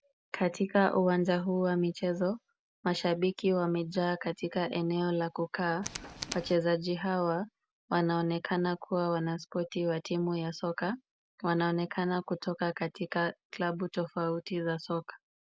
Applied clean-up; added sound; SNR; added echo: none; Tools; 10 dB; none.